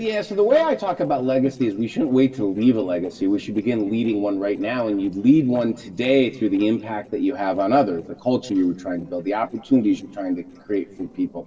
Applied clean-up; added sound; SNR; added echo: neural separator model SepFormer DNS4.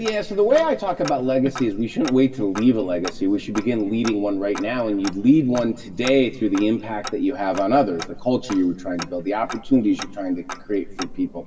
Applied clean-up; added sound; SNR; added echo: none; Tick-tock; 14 dB; reverberation time 2.0 s.